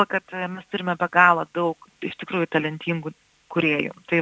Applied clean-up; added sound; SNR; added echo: none; none; none; none.